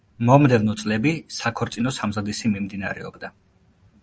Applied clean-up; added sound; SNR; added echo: none; none; none; none.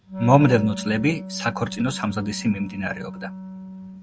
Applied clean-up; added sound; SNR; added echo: none; Wind instrument, woodwind instrument; 11 dB; none.